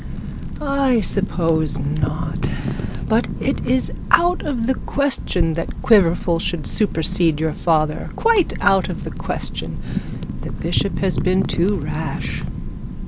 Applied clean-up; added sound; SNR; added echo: none; Wind / Fire; 3 dB; none.